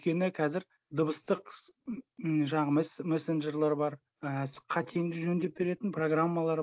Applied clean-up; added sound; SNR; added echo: none; none; none; none.